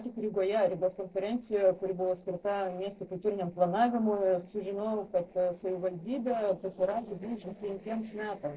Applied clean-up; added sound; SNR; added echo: neural separator model SepFormer DNS4.